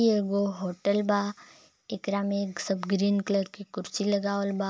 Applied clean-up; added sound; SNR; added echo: none; none; none; none.